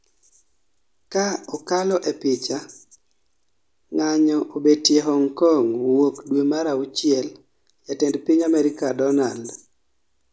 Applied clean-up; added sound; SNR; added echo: none; none; none; none.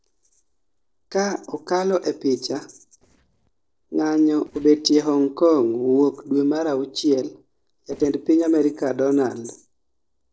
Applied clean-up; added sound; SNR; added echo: neural separator model SepFormer DNS4.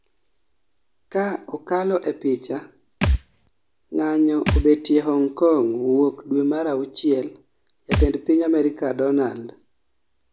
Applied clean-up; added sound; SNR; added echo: none; Thump, thud; 4 dB; none.